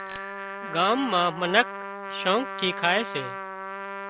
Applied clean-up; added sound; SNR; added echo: none; Trumpet + Bicycle bell; 7 dB; none.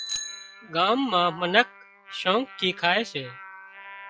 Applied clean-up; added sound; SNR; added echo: classical method log-MMSE.